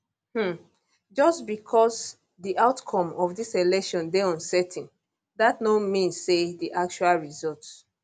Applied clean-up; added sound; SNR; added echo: none; none; none; none.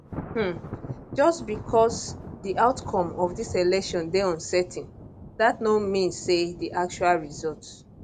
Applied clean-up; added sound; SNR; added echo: none; Thunder; 14 dB; none.